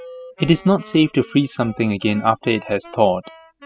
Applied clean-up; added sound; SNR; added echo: classical method spectral subtraction.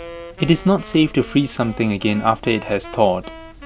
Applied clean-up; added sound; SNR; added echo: none; Wind instrument, woodwind instrument; 18 dB; none.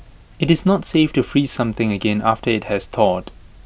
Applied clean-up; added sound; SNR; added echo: none; none; none; none.